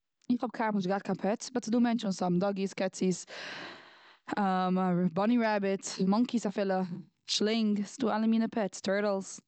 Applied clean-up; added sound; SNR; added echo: none; none; none; none.